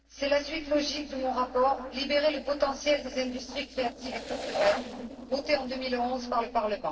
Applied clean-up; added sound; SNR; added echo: neural separator model SepFormer DNS4.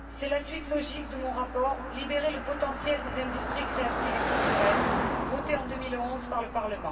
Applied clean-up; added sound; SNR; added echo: none; Car passing by; 0 dB; reverberation time 2.5 s.